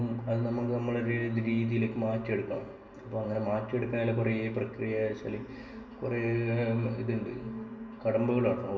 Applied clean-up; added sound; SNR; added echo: none; none; none; reverberation time 0.2 s.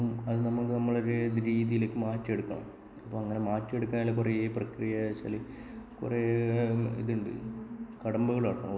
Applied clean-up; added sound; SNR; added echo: none; none; none; none.